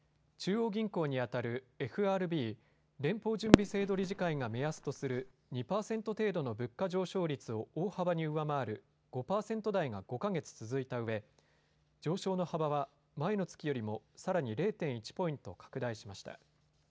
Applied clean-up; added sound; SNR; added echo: none; Fireworks; -4 dB; none.